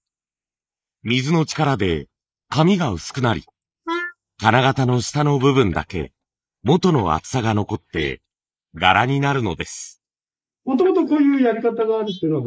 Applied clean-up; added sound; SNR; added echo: neural mask model Resemble Enhance denoiser.